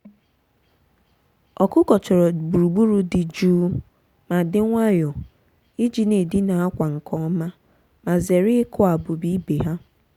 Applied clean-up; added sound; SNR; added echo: none; none; none; none.